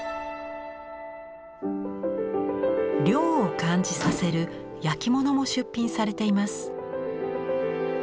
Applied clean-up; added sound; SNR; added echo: none; Microwave oven; 12 dB; none.